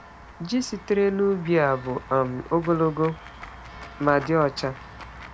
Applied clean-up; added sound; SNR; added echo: none; Walk, footsteps / Run / Bell; 17 dB; none.